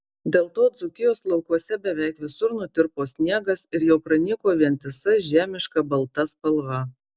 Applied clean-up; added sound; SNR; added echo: none; none; none; none.